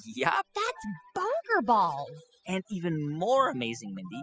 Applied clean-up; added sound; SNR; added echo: classical method spectral subtraction.